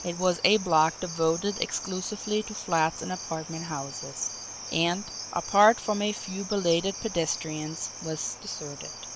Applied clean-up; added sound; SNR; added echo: none; Cricket; 11 dB; none.